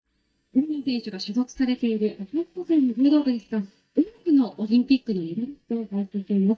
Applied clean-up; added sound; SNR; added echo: neural mask model DeepFilterNet 3.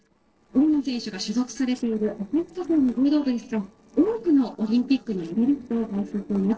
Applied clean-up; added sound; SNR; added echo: neural separator model SepFormer DNS4.